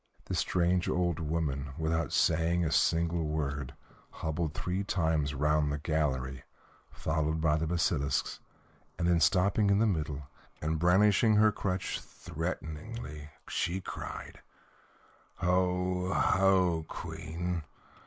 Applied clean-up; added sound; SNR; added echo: neural mask model Resemble Enhance denoiser.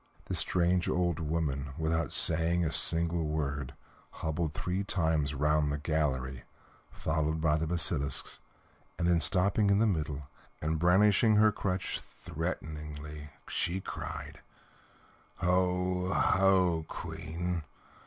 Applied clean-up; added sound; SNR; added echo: none; none; none; none.